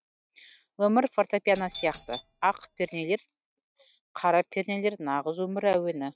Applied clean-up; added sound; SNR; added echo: neural mask model RNNoise.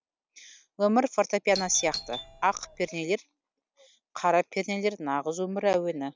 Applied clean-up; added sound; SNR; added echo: none; Doorbell; 11 dB; none.